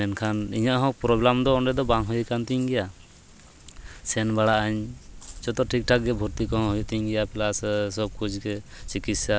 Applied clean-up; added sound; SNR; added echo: none; none; none; none.